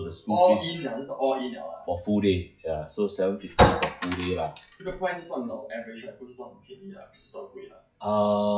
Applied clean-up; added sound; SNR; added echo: classical method WPE with log-MMSE.